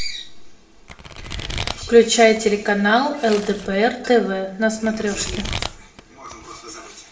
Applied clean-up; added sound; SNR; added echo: none; Domestic sounds, home sounds; 14 dB; reverberation time 0.5 s.